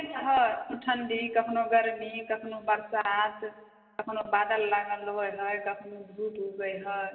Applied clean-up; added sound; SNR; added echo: none; none; none; reverberation time 2.3 s.